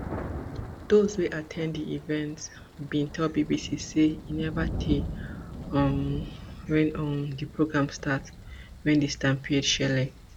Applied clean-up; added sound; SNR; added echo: none; Thunder; 10 dB; none.